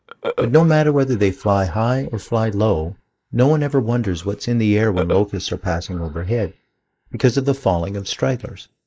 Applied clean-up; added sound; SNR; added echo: neural mask model Resemble Enhance denoiser.